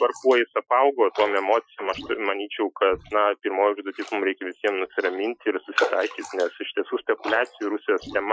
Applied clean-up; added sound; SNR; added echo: classical method Wiener filter.